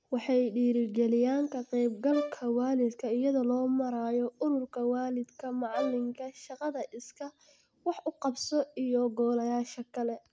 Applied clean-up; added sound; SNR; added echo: none; Brass instrument; 11 dB; none.